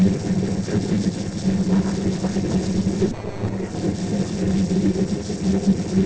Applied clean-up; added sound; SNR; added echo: neural separator model SepFormer DNS4.